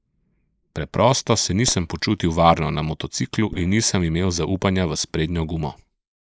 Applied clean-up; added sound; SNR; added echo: neural mask model Resemble Enhance denoiser.